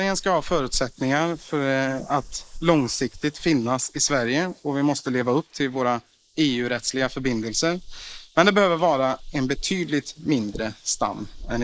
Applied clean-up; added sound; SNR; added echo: neural mask model Resemble Enhance denoiser.